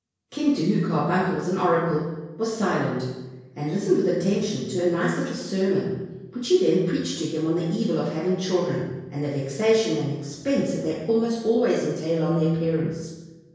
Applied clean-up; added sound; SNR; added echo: none; none; none; reverberation time 1.0 s.